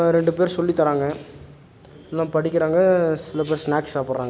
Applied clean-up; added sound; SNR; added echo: none; none; none; none.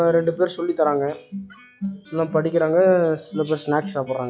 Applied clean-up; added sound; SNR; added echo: classical method log-MMSE.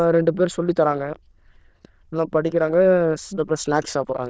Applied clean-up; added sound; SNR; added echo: neural diffusion model UNIVERSE++.